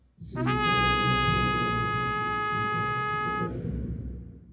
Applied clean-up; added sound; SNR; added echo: none; Trumpet; -4 dB; reverberation time 2.0 s.